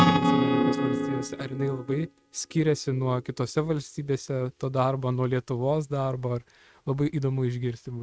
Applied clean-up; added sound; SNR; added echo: neural mask model RNNoise.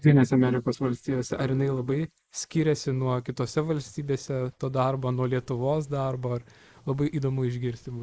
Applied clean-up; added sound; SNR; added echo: neural mask model Resemble Enhance denoiser.